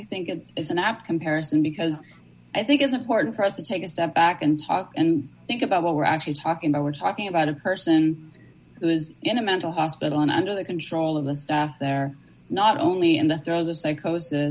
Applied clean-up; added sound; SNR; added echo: none; none; none; none.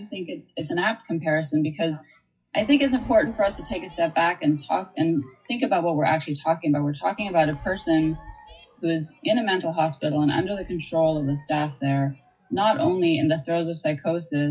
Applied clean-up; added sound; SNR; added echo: classical method WPE with log-MMSE.